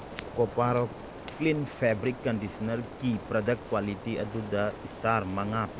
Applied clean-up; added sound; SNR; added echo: none; Rain; 12 dB; none.